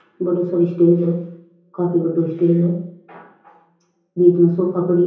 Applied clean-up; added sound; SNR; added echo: none; none; none; reverberation time 0.7 s.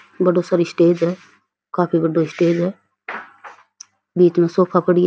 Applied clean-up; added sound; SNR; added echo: none; none; none; none.